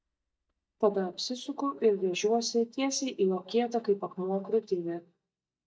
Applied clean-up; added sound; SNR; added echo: neural mask model DeepFilterNet 3.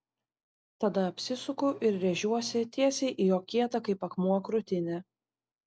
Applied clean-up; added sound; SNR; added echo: none; none; none; none.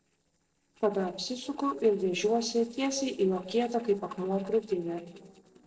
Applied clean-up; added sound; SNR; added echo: neural separator model SepFormer DNS4.